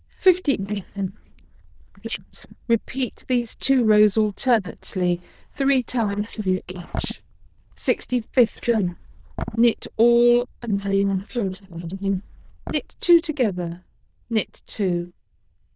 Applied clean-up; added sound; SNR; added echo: neural diffusion model UNIVERSE++.